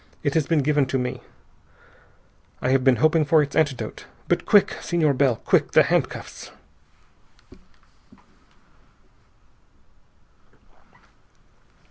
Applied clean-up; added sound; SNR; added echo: none; none; none; none.